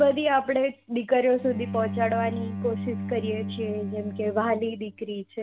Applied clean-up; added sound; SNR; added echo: none; Bowed string instrument; 9 dB; none.